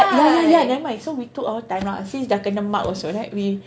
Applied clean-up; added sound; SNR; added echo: none; none; none; none.